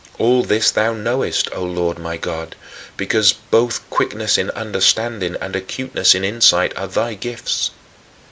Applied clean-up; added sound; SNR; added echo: none; none; none; none.